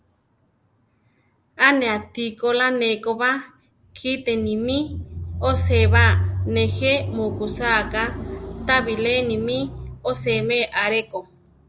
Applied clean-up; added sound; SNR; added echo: none; none; none; none.